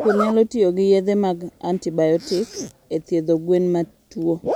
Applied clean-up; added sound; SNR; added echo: none; Zipper (clothing); 12 dB; none.